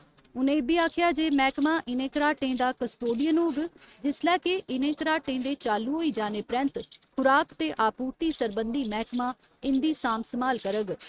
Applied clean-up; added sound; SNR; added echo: neural mask model RNNoise.